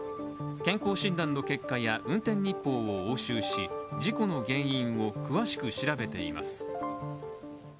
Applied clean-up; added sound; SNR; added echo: none; none; none; none.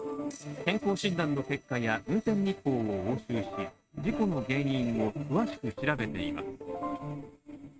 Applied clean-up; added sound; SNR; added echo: neural mask model RNNoise.